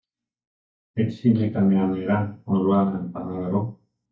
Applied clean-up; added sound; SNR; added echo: neural mask model DeepFilterNet 3.